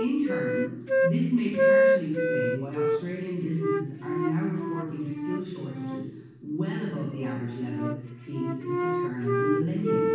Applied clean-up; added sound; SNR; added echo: none; Wind instrument, woodwind instrument; -2 dB; reverberation time 1.2 s.